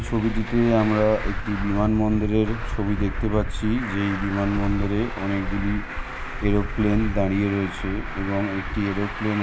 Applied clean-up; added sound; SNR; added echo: none; Traffic noise, roadway noise; 4 dB; none.